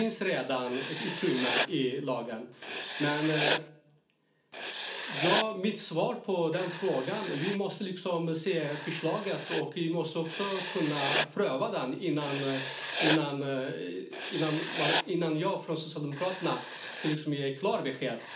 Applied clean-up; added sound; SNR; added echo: none; Writing; 3 dB; reverberation time 0.4 s.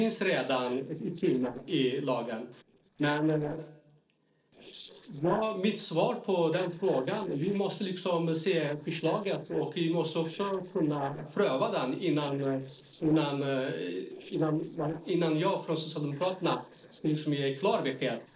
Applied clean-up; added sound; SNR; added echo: neural separator model SepFormer DNS4.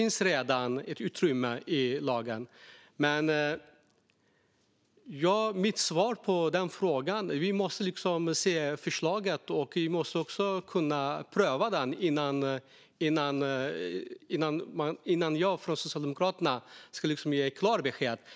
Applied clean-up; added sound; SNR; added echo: none; none; none; none.